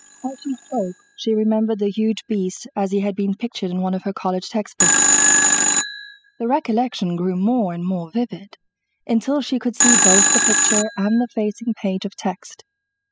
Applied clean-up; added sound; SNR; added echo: classical method spectral subtraction.